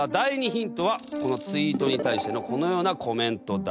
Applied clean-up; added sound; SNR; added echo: none; none; none; none.